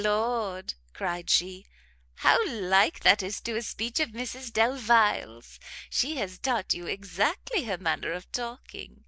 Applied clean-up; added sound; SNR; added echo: none; none; none; none.